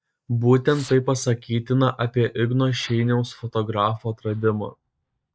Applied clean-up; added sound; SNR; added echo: neural mask model DeepFilterNet 3.